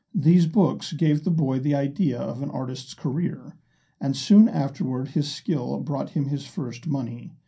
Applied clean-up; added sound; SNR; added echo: none; none; none; reverberation time 0.3 s.